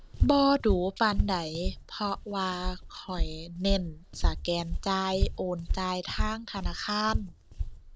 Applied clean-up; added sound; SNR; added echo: none; Walk, footsteps; 1 dB; none.